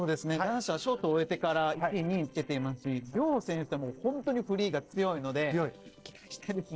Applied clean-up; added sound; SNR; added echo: neural separator model SepFormer DNS4.